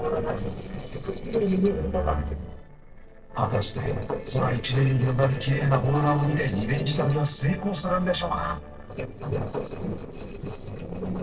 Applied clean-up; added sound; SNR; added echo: neural separator model SepFormer DNS4.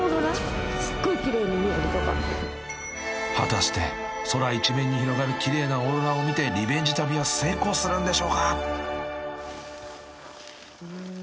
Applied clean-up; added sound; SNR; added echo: none; none; none; none.